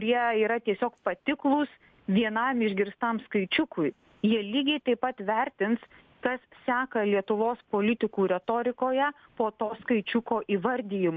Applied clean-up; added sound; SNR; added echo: none; none; none; none.